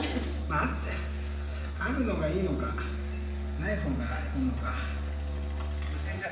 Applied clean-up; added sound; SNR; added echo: none; Musical instrument; -2 dB; reverberation time 1.0 s.